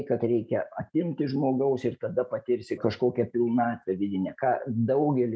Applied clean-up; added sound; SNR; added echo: none; none; none; none.